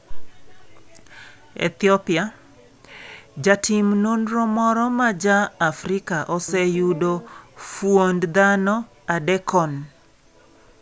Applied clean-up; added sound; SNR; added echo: none; Guitar; 18 dB; none.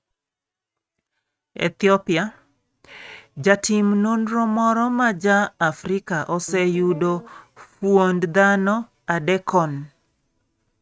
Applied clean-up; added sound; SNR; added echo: neural mask model RNNoise.